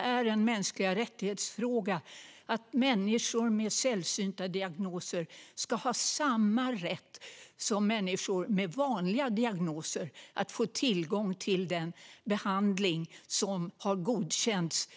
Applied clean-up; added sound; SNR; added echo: none; none; none; none.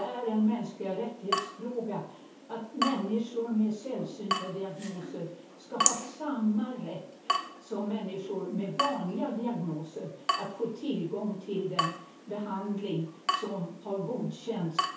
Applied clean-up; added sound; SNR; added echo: none; Drip / Water tap, faucet; 3 dB; reverberation time 0.6 s.